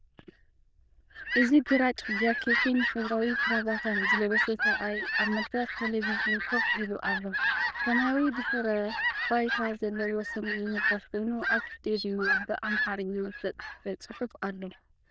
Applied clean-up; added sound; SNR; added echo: neural diffusion model UNIVERSE++.